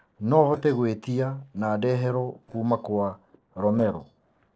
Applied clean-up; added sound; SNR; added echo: neural separator model SepFormer DNS4.